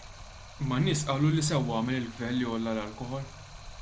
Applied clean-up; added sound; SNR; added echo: none; Stream; 15 dB; none.